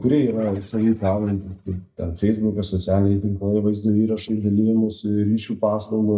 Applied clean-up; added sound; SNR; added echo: neural mask model DeepFilterNet 3.